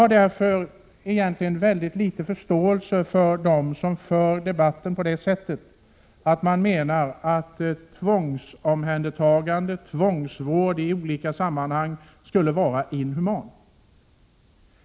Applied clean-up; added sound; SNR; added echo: none; none; none; none.